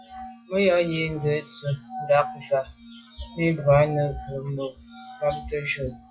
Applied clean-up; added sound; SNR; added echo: classical method log-MMSE.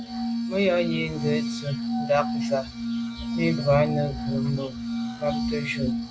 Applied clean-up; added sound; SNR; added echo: none; Glass; 2 dB; none.